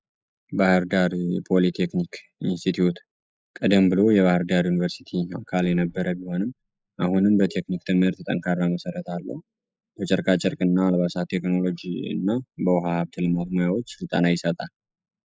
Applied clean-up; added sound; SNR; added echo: neural mask model Resemble Enhance denoiser.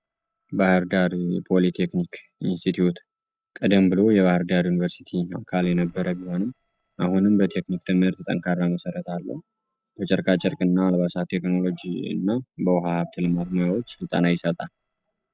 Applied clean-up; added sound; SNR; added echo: neural separator model SepFormer DNS4.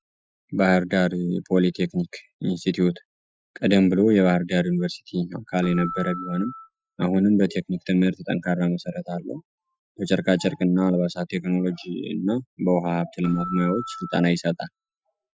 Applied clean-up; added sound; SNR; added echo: classical method Wiener filter.